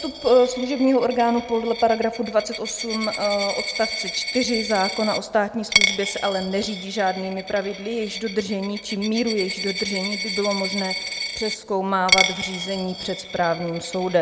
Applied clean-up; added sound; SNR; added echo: none; Coin (dropping); 5 dB; none.